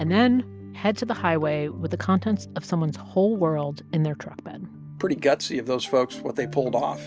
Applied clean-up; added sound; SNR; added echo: none; none; none; none.